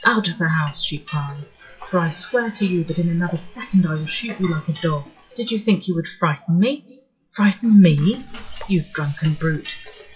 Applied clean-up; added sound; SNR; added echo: classical method WPE with log-MMSE.